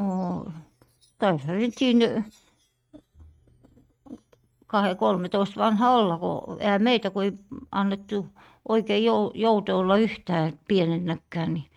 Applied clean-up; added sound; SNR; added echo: neural mask model RNNoise.